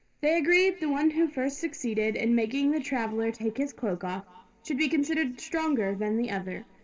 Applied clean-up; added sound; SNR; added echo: none; none; none; reverberation time 2.8 s.